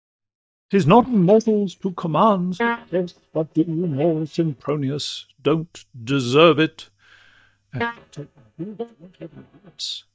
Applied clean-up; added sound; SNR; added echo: neural mask model DeepFilterNet 3.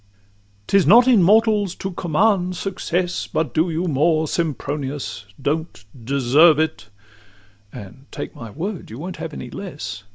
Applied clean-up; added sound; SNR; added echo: none; none; none; none.